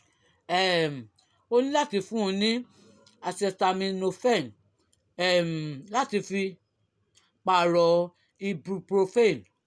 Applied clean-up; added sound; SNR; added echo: none; none; none; none.